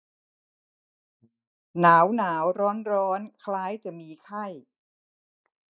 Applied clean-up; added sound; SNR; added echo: neural mask model DeepFilterNet 3.